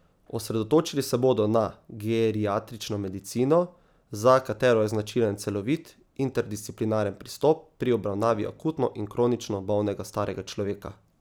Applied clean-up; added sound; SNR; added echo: none; none; none; none.